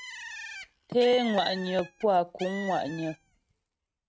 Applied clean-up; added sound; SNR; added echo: neural mask model RNNoise.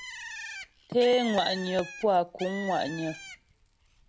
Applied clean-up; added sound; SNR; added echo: none; Bird; 13 dB; none.